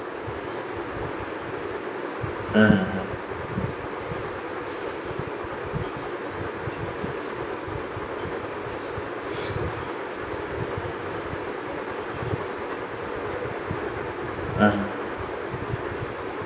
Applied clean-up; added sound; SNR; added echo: none; none; none; none.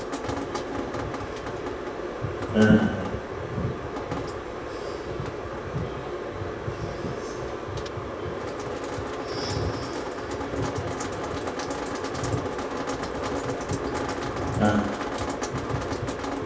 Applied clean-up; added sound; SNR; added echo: none; Drip; 7 dB; reverberation time 0.7 s.